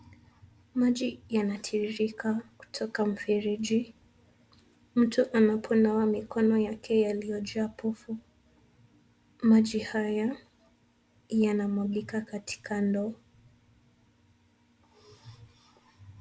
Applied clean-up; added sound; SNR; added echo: none; none; none; none.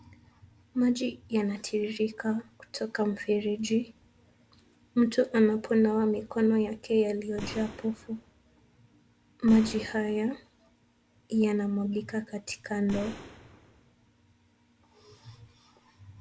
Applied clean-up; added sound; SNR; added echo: none; Boom; 13 dB; none.